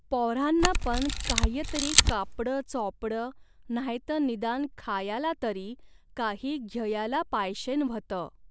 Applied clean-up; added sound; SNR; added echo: none; Camera; -4 dB; none.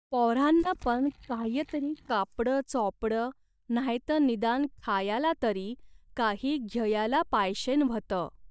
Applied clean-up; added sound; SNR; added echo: neural mask model DeepFilterNet 3.